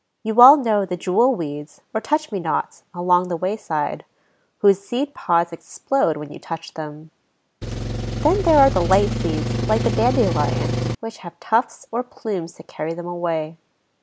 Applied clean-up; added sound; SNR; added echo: none; Engine; 2 dB; none.